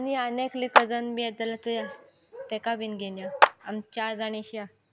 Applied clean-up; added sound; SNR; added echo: none; Clapping; -4 dB; none.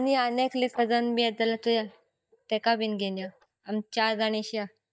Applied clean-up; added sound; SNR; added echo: neural mask model DeepFilterNet 3.